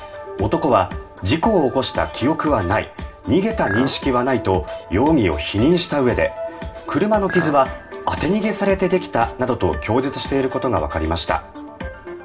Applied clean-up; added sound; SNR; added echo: none; Chink, clink; 10 dB; reverberation time 0.2 s.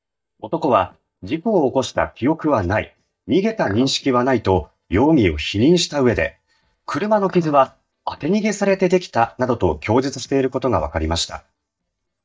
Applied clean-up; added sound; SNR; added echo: neural mask model DeepFilterNet 3.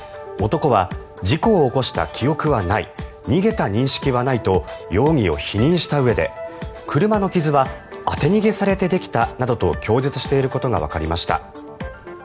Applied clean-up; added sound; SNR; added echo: none; none; none; none.